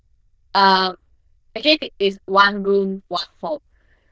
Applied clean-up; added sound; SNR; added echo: neural diffusion model UNIVERSE++.